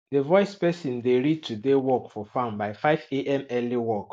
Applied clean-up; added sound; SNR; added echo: none; none; none; none.